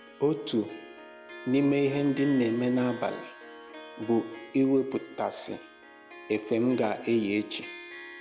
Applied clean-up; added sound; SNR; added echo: none; Harp; 17 dB; none.